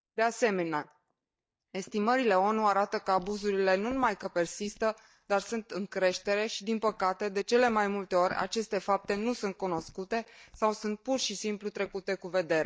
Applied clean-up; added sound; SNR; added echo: neural mask model DeepFilterNet 3.